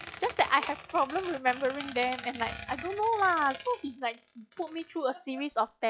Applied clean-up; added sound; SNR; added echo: classical method log-MMSE.